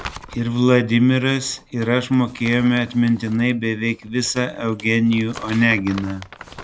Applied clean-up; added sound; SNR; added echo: none; Crumpling, crinkling; 19 dB; none.